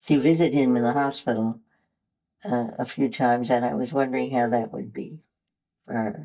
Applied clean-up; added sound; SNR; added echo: neural mask model DeepFilterNet 3.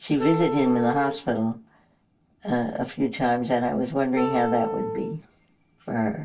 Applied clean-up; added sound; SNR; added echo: none; Wind instrument, woodwind instrument; 5 dB; reverberation time 0.1 s.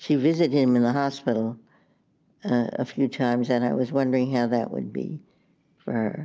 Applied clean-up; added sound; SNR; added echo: none; none; none; none.